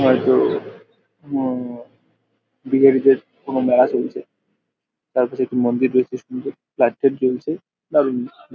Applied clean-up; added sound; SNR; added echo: none; none; none; none.